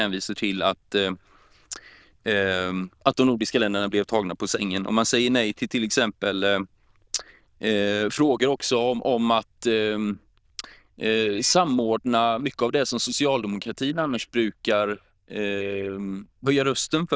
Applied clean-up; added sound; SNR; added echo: neural diffusion model UNIVERSE++.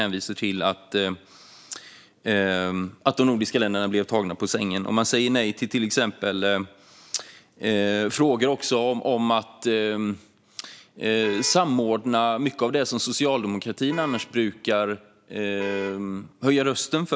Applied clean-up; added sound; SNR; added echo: none; Vehicle horn, car horn, honking; 16 dB; none.